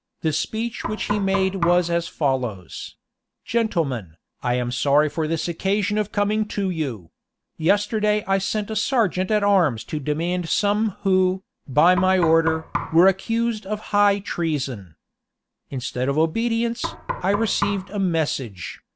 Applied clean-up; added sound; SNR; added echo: none; Knock; 9 dB; none.